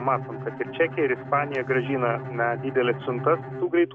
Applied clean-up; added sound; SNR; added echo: none; Bowed string instrument; 9 dB; none.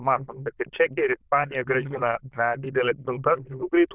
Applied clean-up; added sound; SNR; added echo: neural diffusion model UNIVERSE++.